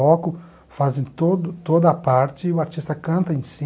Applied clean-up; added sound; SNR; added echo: none; none; none; none.